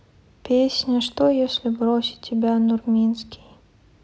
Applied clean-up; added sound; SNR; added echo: none; none; none; none.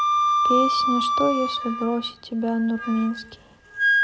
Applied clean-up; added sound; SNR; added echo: none; Wind instrument, woodwind instrument; -2 dB; none.